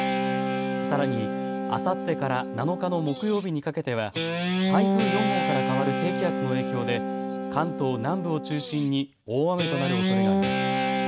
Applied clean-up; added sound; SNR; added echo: none; Guitar; -1 dB; none.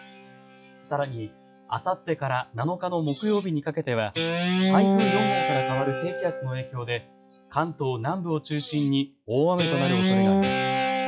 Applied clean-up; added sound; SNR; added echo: classical method log-MMSE.